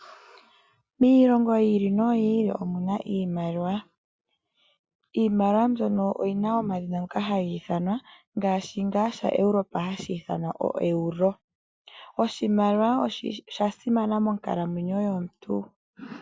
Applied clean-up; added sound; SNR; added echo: none; none; none; none.